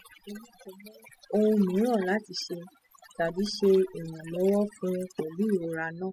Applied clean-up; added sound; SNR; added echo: classical method spectral subtraction.